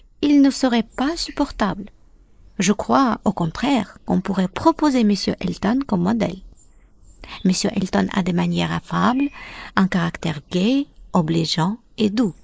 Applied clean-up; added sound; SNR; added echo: neural mask model Resemble Enhance denoiser.